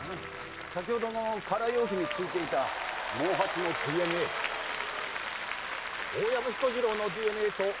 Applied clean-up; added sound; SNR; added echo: none; Applause; 3 dB; none.